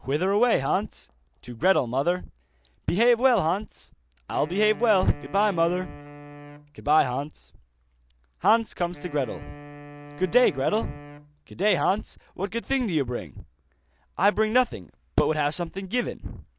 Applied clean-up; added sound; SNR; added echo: none; Wind instrument, woodwind instrument; 17 dB; none.